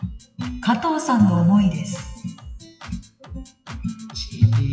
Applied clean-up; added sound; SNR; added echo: classical method WPE with log-MMSE.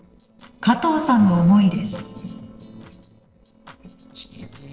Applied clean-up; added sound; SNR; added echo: neural separator model SepFormer DNS4.